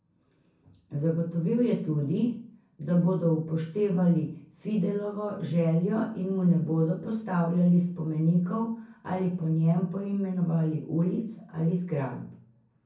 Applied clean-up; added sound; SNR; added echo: none; none; none; reverberation time 0.6 s.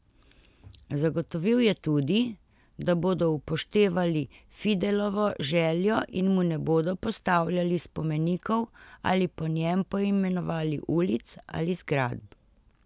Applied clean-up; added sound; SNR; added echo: none; none; none; none.